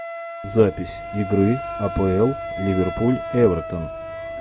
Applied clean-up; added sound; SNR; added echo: none; Wind instrument, woodwind instrument; 9 dB; none.